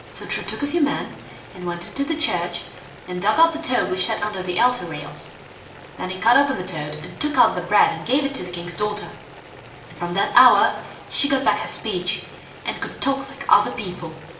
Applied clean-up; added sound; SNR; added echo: none; Boiling; 18 dB; reverberation time 0.8 s.